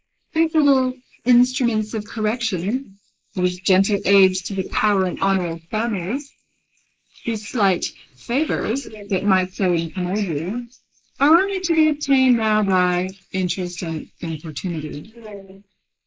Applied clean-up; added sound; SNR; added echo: neural mask model Resemble Enhance denoiser.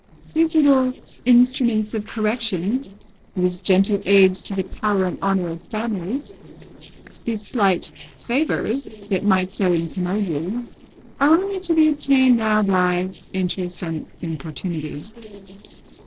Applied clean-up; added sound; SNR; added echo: neural separator model SepFormer DNS4.